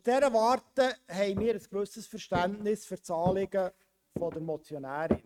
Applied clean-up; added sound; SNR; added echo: neural mask model RNNoise.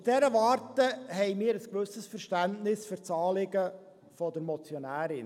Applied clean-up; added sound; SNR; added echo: none; none; none; none.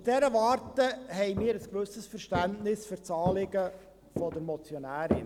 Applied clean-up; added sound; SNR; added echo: none; Walk, footsteps; 9 dB; none.